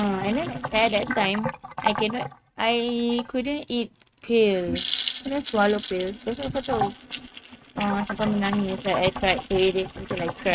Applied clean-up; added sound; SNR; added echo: neural mask model RNNoise.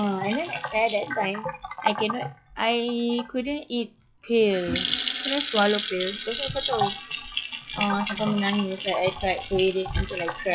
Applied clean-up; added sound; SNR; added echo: classical method log-MMSE.